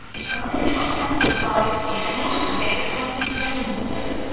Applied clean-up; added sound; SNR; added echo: neural separator model SepFormer WHAMR!.